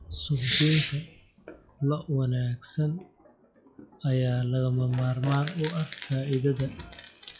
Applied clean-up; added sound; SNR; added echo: classical method log-MMSE.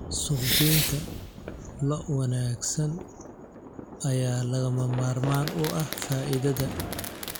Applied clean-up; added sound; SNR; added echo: none; Fireworks; 5 dB; none.